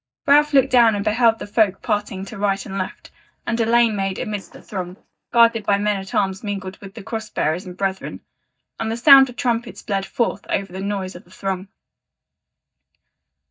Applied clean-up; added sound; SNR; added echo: neural mask model DeepFilterNet 3.